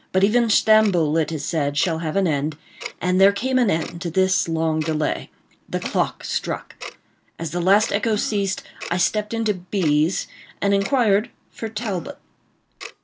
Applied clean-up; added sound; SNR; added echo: none; Gasp + Tick-tock; 19 dB; none.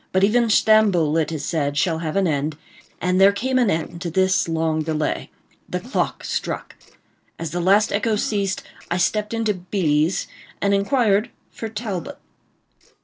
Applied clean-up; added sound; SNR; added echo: neural separator model SepFormer DNS4.